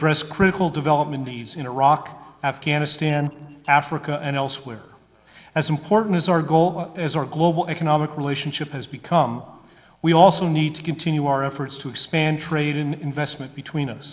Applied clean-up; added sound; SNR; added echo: neural separator model SepFormer DNS4.